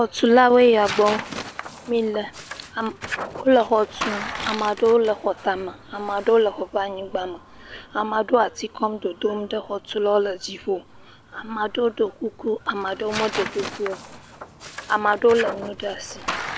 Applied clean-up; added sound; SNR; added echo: none; Tearing; 13 dB; none.